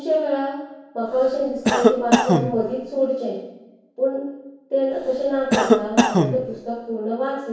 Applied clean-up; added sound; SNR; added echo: none; Cough; -2 dB; reverberation time 0.7 s.